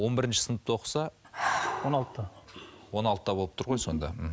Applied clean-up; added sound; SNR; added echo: none; none; none; none.